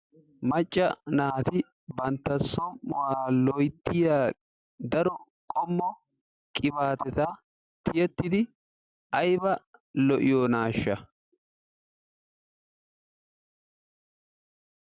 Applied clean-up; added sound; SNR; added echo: none; none; none; none.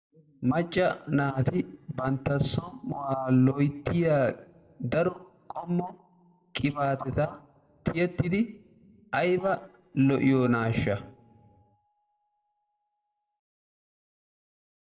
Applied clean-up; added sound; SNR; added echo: neural separator model SepFormer DNS4.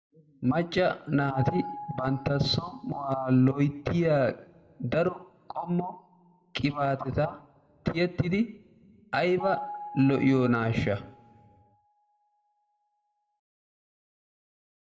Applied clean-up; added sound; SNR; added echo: none; Piano; 14 dB; reverberation time 0.6 s.